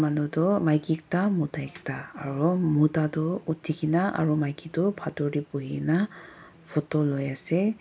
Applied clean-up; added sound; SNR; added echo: none; none; none; none.